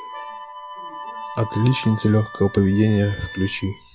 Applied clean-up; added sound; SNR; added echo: classical method log-MMSE.